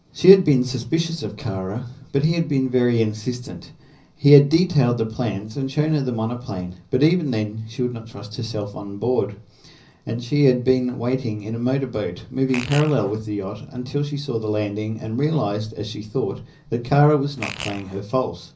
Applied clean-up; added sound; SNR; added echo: none; Fart; 12 dB; reverberation time 0.5 s.